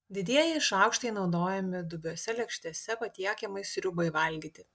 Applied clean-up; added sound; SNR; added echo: none; none; none; none.